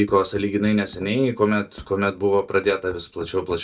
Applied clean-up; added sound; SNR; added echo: neural mask model DeepFilterNet 3.